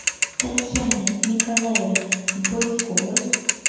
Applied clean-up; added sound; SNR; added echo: none; Mechanisms / Bicycle; -2 dB; reverberation time 1.2 s.